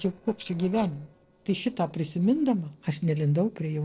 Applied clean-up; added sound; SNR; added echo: neural separator model SepFormer DNS4.